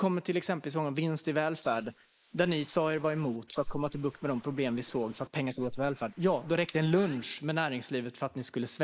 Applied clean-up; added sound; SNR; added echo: neural mask model Resemble Enhance denoiser.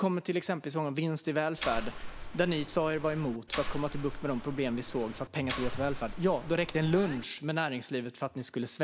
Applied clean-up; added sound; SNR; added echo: none; Mechanisms; 7 dB; none.